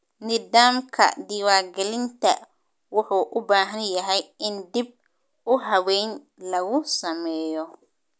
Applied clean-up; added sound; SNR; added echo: none; none; none; none.